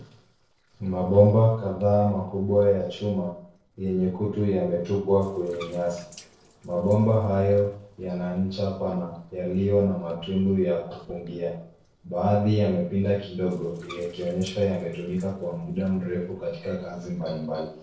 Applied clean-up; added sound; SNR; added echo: neural separator model SepFormer DNS4.